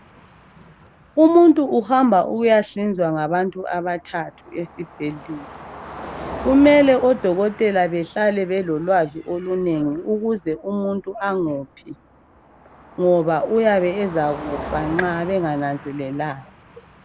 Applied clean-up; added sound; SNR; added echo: none; Car passing by; 18 dB; none.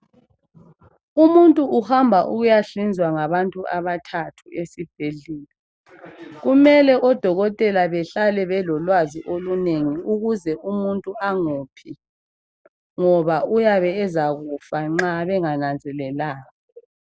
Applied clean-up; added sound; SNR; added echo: none; none; none; none.